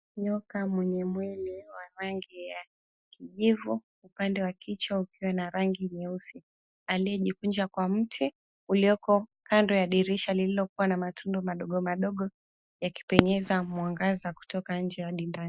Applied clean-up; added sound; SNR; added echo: classical method Wiener filter.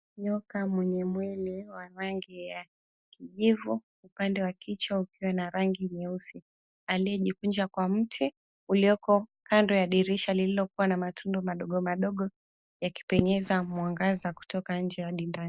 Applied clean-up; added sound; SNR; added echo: neural mask model DeepFilterNet 3.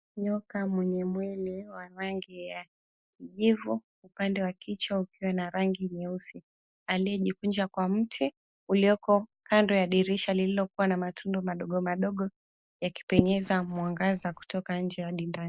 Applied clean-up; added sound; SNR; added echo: neural mask model Resemble Enhance denoiser.